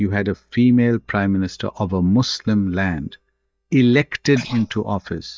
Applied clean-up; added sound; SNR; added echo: neural mask model DeepFilterNet 3.